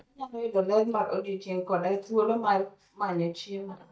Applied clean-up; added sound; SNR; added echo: neural mask model DeepFilterNet 3.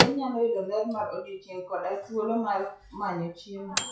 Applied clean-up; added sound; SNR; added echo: classical method WPE with log-MMSE.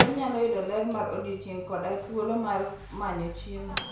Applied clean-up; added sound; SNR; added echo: none; Microwave oven / Bell; 3 dB; reverberation time 0.6 s.